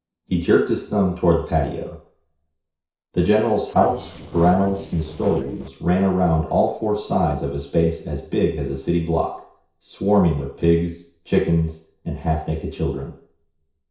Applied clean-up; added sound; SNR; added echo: neural separator model SepFormer DNS4.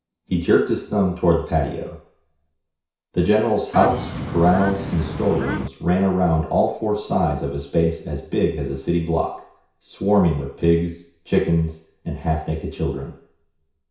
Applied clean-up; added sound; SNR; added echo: none; Bird / Fowl; 6 dB; reverberation time 0.6 s.